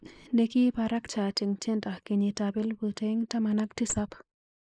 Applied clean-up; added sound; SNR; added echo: neural mask model Resemble Enhance denoiser.